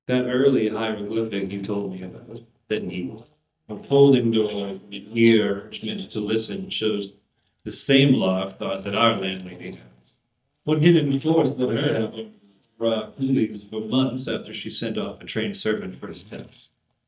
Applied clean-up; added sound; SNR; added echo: neural mask model DeepFilterNet 3.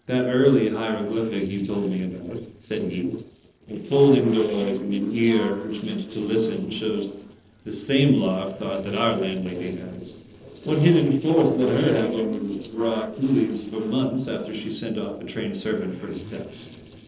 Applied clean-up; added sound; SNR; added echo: neural separator model SepFormer DNS4.